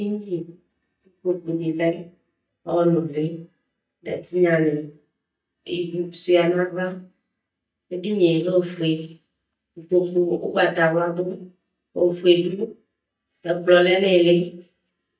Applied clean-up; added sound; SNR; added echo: neural mask model DeepFilterNet 3.